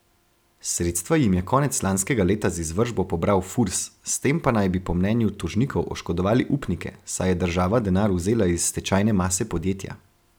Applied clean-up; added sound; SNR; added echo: none; none; none; none.